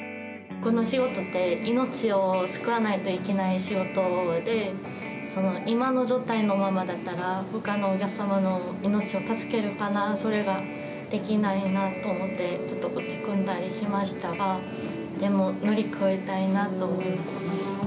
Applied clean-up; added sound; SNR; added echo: none; none; none; none.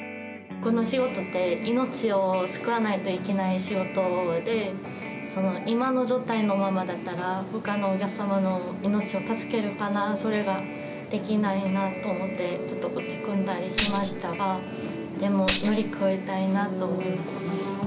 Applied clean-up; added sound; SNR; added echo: none; Tambourine; 5 dB; none.